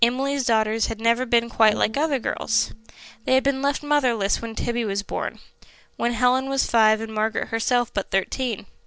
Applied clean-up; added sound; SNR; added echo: neural separator model SepFormer DNS4.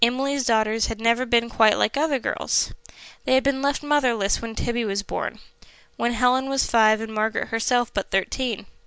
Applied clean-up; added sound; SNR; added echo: none; none; none; none.